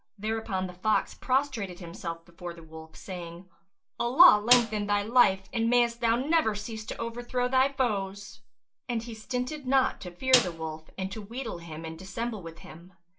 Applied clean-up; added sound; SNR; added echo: none; Snare drum; 2 dB; reverberation time 0.2 s.